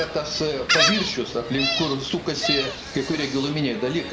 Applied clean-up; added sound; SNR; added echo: none; Gull, seagull; 1 dB; none.